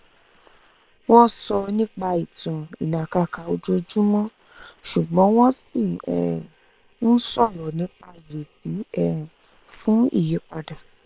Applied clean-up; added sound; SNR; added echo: neural separator model SepFormer WHAM!.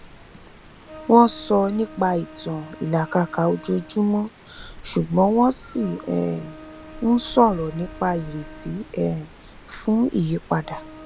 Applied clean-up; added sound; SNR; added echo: none; Wind instrument, woodwind instrument + Rain; 18 dB; none.